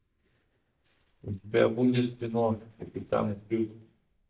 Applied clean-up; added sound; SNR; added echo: neural mask model DeepFilterNet 3.